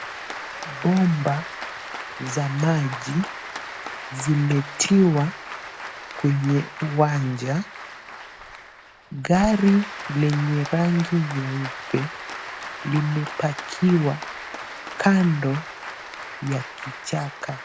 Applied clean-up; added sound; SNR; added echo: none; Applause; 11 dB; none.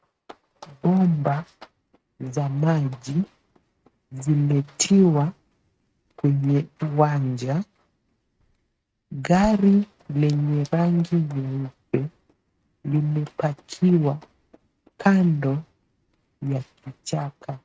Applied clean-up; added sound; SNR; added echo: neural mask model RNNoise.